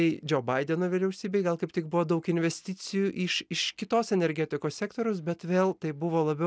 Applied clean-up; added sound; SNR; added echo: none; none; none; none.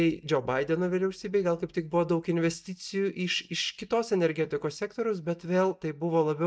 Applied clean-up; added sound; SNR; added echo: neural mask model DeepFilterNet 3.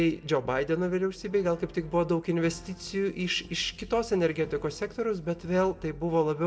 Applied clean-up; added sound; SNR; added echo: none; Brass instrument; 20 dB; reverberation time 2.3 s.